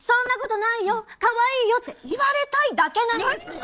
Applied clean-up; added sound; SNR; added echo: neural separator model SepFormer DNS4.